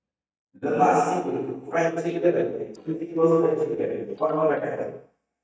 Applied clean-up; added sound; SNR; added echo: neural mask model DeepFilterNet 3.